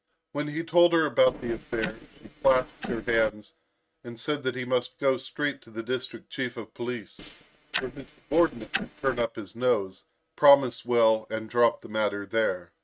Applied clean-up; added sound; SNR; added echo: neural mask model RNNoise.